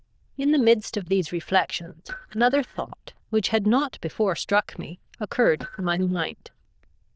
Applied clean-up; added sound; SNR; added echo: neural diffusion model UNIVERSE++.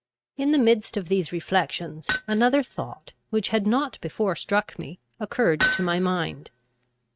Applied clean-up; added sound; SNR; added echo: neural mask model RNNoise.